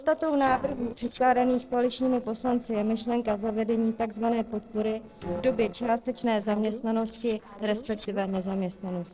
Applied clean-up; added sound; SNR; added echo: neural separator model SepFormer DNS4.